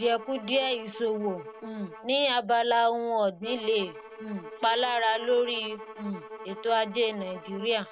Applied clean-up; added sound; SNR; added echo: none; Bowed string instrument; 15 dB; none.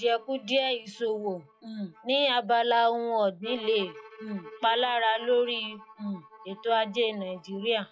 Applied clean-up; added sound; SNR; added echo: classical method log-MMSE.